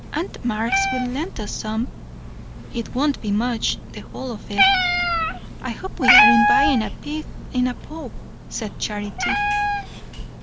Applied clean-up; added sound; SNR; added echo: none; Meow; -3 dB; none.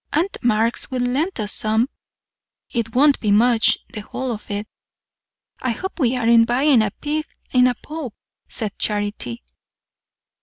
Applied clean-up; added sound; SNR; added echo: none; none; none; none.